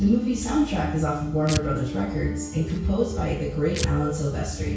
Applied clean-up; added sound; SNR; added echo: none; Tearing; 13 dB; reverberation time 0.6 s.